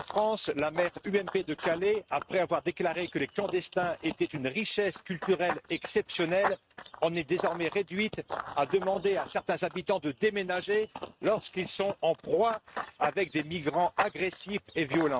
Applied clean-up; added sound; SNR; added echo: neural mask model RNNoise.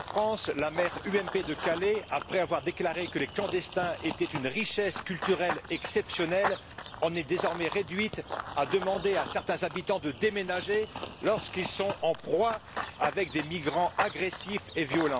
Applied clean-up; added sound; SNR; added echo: none; Run / Bird vocalization, bird call, bird song; 9 dB; none.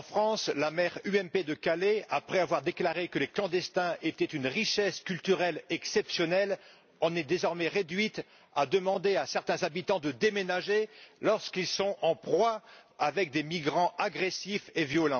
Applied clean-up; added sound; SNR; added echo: none; none; none; none.